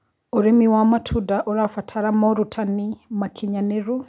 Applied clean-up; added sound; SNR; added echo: none; none; none; none.